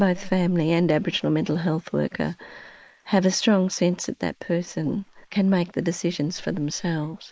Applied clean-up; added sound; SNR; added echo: neural mask model Resemble Enhance denoiser.